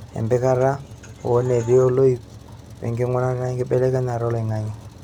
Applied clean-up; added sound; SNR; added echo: none; Truck; 19 dB; none.